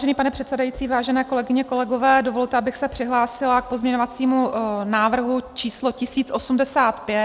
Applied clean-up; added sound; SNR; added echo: none; none; none; none.